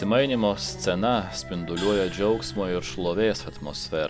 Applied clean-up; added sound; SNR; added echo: none; Gong + Plucked string instrument; 13 dB; none.